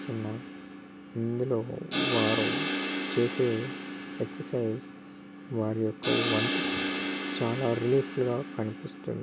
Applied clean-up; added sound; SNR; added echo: none; Crash cymbal; 2 dB; none.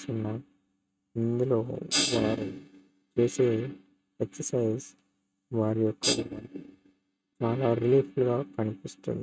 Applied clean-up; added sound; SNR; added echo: neural mask model RNNoise.